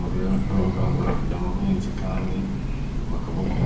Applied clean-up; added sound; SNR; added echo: none; Train; -4 dB; reverberation time 0.7 s.